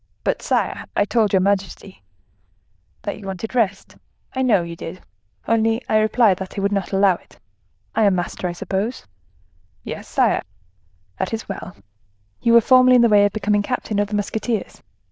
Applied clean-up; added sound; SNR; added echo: neural diffusion model UNIVERSE++.